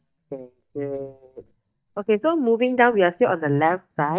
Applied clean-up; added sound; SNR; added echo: neural mask model DeepFilterNet 3.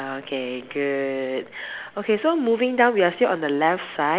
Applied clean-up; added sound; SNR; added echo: none; none; none; none.